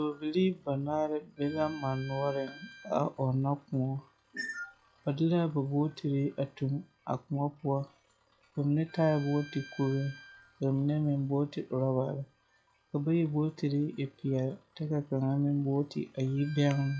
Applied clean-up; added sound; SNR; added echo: classical method log-MMSE.